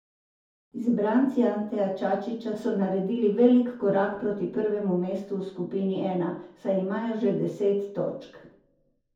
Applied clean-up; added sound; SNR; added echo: none; none; none; reverberation time 0.6 s.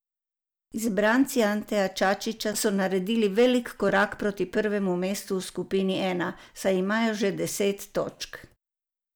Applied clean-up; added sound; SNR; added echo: none; none; none; none.